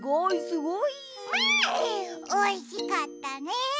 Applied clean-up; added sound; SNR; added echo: none; none; none; none.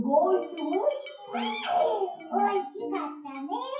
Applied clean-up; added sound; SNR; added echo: classical method WPE with log-MMSE.